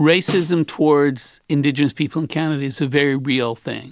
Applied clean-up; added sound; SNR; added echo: none; Snare drum; 13 dB; none.